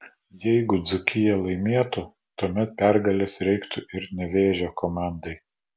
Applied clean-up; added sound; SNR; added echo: none; none; none; none.